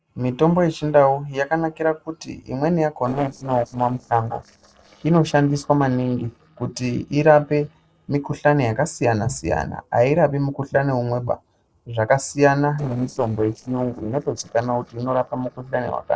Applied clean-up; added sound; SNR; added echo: neural separator model SepFormer DNS4.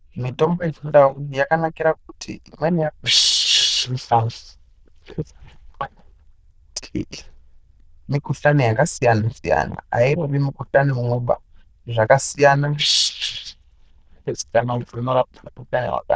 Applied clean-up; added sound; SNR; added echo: neural diffusion model UNIVERSE++.